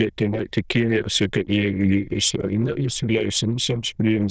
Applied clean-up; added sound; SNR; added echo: neural diffusion model UNIVERSE++.